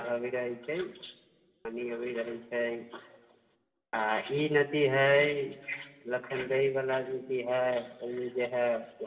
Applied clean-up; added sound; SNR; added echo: none; none; none; reverberation time 2.5 s.